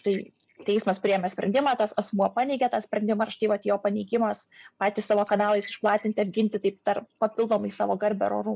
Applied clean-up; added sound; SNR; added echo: neural mask model Resemble Enhance denoiser.